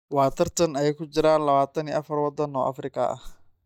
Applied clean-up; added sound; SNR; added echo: neural mask model DeepFilterNet 3.